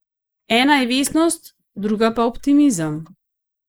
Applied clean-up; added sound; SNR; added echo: neural mask model Resemble Enhance denoiser.